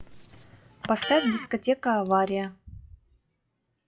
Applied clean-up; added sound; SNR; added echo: classical method log-MMSE.